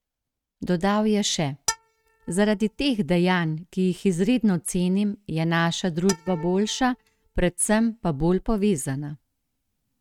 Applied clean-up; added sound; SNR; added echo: neural mask model RNNoise.